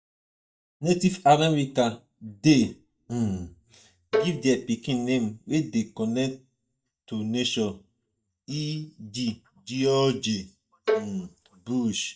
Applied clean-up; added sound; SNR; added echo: neural mask model DeepFilterNet 3.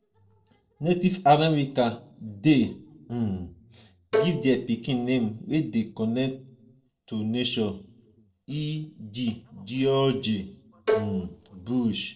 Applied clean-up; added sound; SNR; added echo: neural separator model SepFormer DNS4.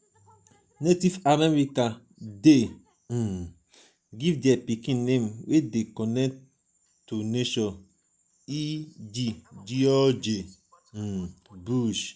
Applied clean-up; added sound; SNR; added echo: none; none; none; none.